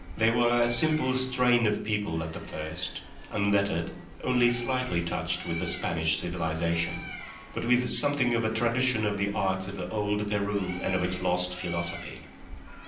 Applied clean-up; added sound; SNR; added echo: none; Bird; 13 dB; reverberation time 0.6 s.